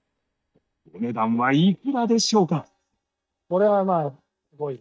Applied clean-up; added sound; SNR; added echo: neural mask model DeepFilterNet 3.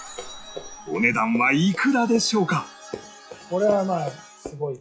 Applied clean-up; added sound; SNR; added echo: classical method log-MMSE.